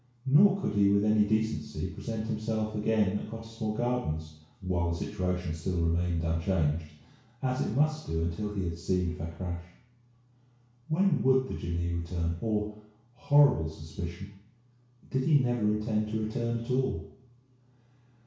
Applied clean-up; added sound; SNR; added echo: none; none; none; reverberation time 0.6 s.